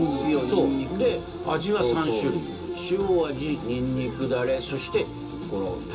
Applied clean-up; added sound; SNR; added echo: none; none; none; reverberation time 0.2 s.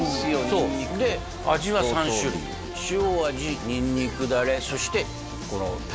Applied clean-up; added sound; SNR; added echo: none; none; none; none.